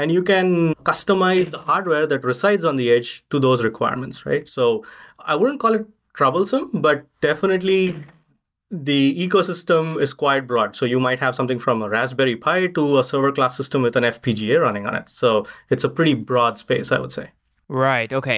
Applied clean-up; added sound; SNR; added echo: neural mask model DeepFilterNet 3.